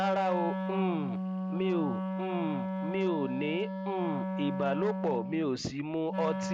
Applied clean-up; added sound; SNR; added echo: none; Wind instrument, woodwind instrument; 2 dB; none.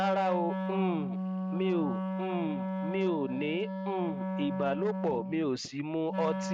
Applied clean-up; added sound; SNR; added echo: neural mask model RNNoise.